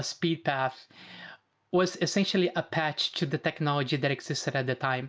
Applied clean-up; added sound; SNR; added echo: none; none; none; none.